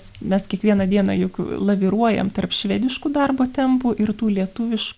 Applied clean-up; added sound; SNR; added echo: none; none; none; none.